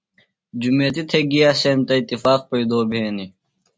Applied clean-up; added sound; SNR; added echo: none; none; none; none.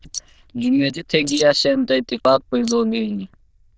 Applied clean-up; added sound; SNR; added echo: neural diffusion model UNIVERSE++.